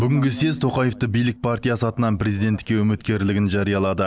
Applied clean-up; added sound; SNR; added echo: none; Marimba, xylophone / Wood; 17 dB; none.